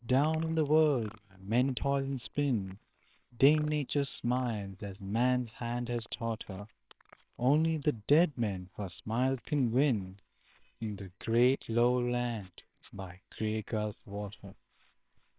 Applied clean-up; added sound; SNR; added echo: neural separator model SepFormer WHAMR!.